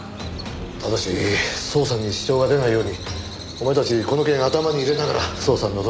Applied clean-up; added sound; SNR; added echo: none; Bird vocalization, bird call, bird song; 17 dB; none.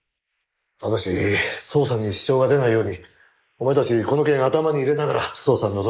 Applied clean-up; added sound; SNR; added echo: neural mask model Resemble Enhance denoiser.